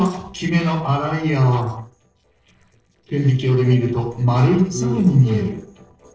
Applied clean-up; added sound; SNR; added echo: neural separator model SepFormer DNS4.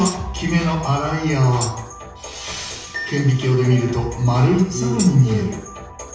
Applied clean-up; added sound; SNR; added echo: none; Tambourine; 16 dB; reverberation time 0.7 s.